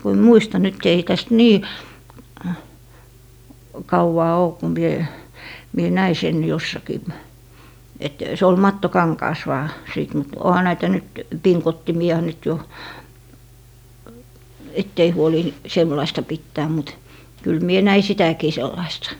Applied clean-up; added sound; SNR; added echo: none; none; none; none.